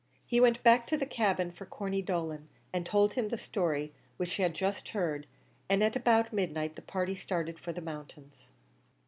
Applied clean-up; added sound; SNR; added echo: none; none; none; none.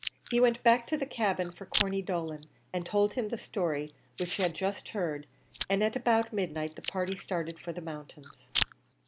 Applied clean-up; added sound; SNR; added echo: none; Chewing, mastication; 11 dB; none.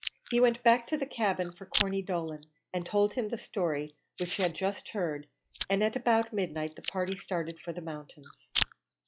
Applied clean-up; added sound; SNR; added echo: classical method log-MMSE.